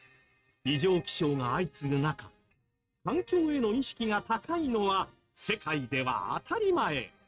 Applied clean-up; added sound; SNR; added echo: neural mask model RNNoise.